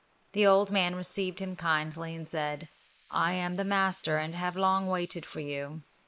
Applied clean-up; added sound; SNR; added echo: neural mask model Resemble Enhance denoiser.